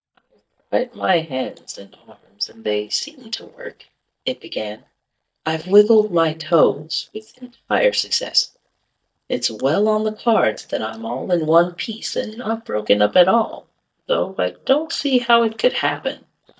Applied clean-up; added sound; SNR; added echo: neural mask model DeepFilterNet 3.